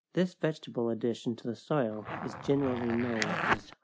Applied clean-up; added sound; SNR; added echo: none; Zipper (clothing); 3 dB; none.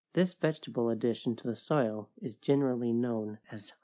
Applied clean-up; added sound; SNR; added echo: none; none; none; none.